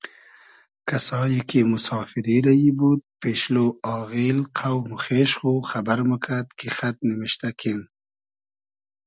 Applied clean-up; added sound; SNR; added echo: none; none; none; none.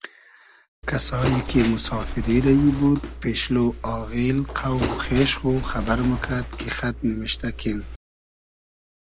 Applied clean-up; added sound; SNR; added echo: none; Bird; 7 dB; none.